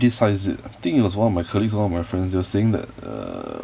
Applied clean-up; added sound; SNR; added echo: none; none; none; none.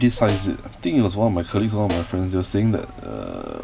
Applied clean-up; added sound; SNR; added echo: none; Snare drum + Wild animals; 14 dB; none.